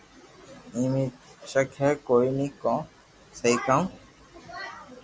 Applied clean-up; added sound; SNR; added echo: none; none; none; none.